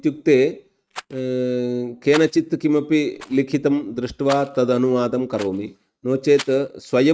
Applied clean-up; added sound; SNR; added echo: neural mask model RNNoise.